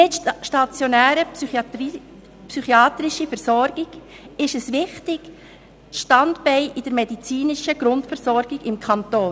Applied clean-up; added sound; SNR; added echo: none; none; none; none.